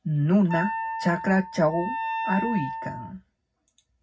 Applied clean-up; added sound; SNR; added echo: none; Wind instrument, woodwind instrument; 6 dB; reverberation time 0.4 s.